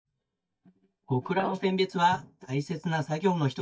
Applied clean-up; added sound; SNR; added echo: neural mask model DeepFilterNet 3.